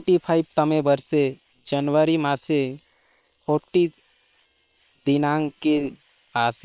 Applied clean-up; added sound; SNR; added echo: neural separator model SepFormer WHAM!.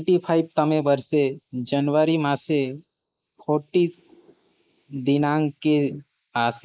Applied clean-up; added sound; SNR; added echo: neural mask model Resemble Enhance denoiser.